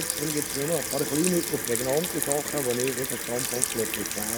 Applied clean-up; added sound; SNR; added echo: none; Sink (filling or washing) / Water tap, faucet; 1 dB; none.